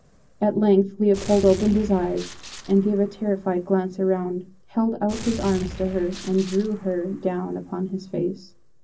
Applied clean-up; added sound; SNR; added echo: none; Gunshot, gunfire; 16 dB; reverberation time 0.4 s.